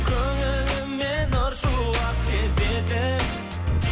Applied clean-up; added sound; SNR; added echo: none; none; none; none.